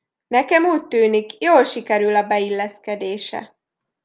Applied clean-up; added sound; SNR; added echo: none; none; none; none.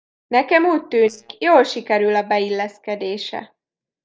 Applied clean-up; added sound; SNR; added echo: neural mask model DeepFilterNet 3.